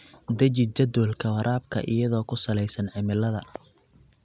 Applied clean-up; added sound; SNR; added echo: none; none; none; none.